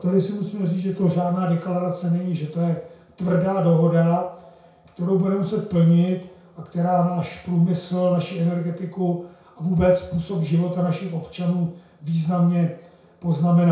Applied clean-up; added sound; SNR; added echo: none; none; none; reverberation time 0.5 s.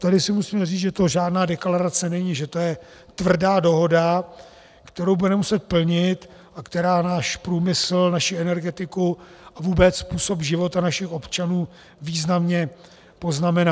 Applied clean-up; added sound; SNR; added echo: none; none; none; none.